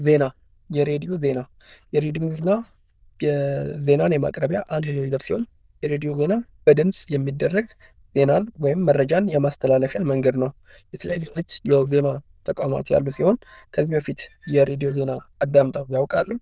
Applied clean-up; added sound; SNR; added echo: neural diffusion model UNIVERSE++.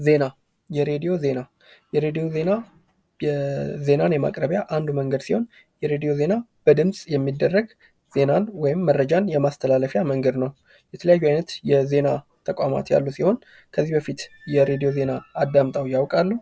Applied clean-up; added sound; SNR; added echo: none; none; none; none.